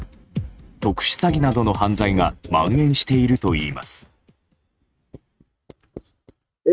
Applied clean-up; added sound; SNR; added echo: neural mask model RNNoise.